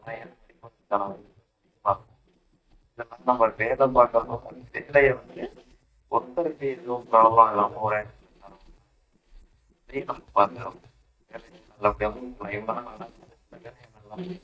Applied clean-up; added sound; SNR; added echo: neural mask model DeepFilterNet 3.